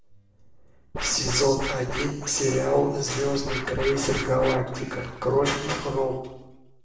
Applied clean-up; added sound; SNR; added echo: none; Scratching (performance technique); 7 dB; reverberation time 0.9 s.